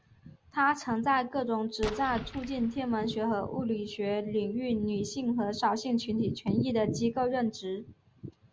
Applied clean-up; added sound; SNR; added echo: none; Explosion; 12 dB; none.